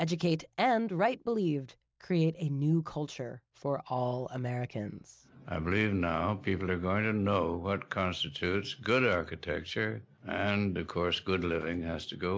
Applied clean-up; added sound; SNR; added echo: none; none; none; none.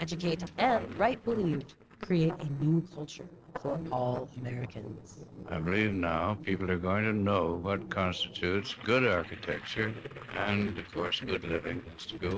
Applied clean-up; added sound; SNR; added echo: neural separator model SepFormer DNS4.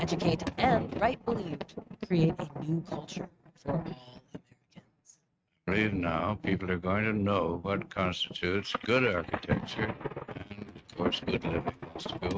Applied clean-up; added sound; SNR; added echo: neural mask model RNNoise.